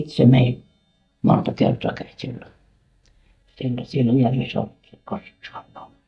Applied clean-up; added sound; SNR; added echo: neural mask model DeepFilterNet 3.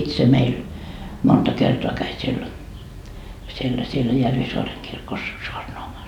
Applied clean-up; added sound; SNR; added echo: none; none; none; none.